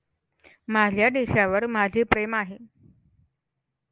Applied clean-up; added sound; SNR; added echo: none; none; none; none.